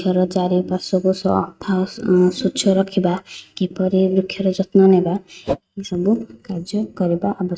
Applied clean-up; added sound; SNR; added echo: neural mask model RNNoise.